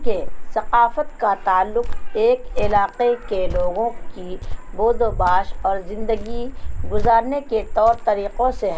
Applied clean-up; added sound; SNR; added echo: none; Cricket; 2 dB; none.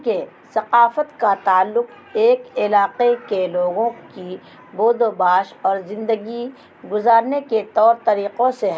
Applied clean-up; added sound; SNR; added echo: none; none; none; none.